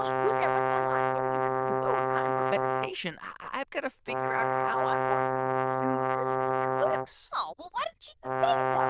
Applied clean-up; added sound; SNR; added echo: neural diffusion model UNIVERSE++.